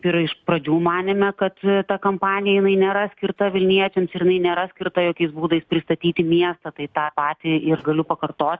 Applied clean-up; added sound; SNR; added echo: none; none; none; none.